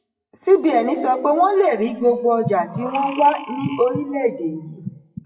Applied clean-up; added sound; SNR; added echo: classical method WPE with log-MMSE.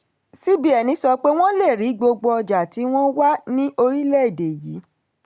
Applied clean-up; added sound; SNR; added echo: none; none; none; none.